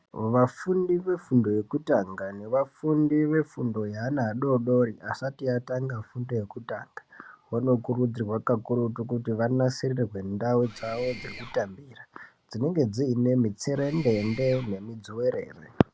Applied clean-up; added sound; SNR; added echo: none; Mechanisms; 16 dB; none.